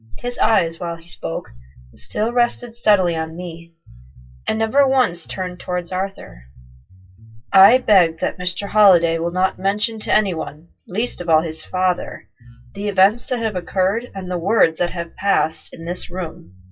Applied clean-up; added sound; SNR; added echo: classical method WPE with log-MMSE.